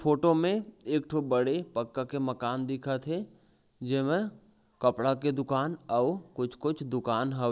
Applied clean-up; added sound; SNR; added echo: none; none; none; none.